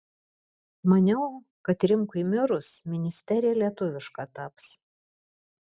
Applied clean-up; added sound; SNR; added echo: none; none; none; none.